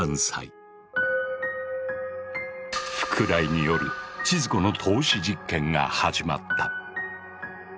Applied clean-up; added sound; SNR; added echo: none; none; none; none.